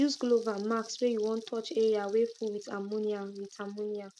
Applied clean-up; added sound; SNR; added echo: neural mask model RNNoise.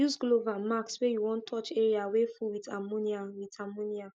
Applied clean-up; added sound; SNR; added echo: none; none; none; none.